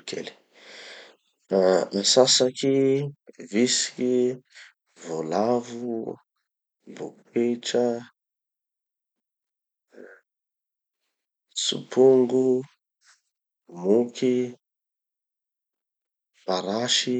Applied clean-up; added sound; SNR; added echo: none; none; none; none.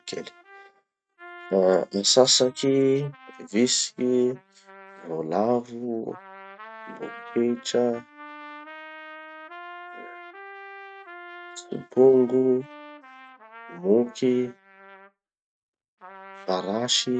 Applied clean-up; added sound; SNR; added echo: neural mask model RNNoise.